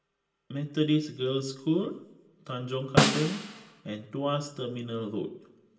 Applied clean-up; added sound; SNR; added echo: none; Snare drum; -3 dB; reverberation time 0.8 s.